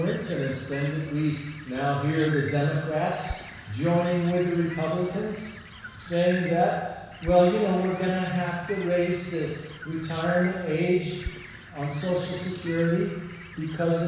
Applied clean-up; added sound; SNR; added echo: none; Bird; 15 dB; reverberation time 1.1 s.